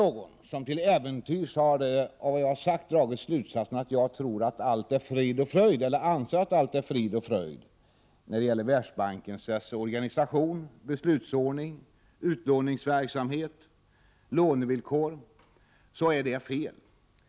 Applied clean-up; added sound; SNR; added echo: none; none; none; none.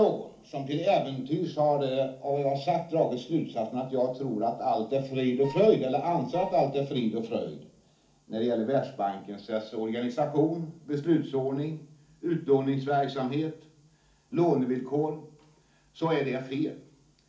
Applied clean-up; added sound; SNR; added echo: none; Wind instrument, woodwind instrument; 16 dB; reverberation time 0.4 s.